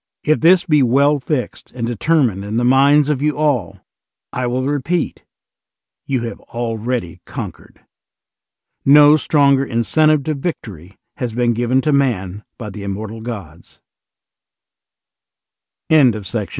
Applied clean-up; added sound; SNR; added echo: none; none; none; none.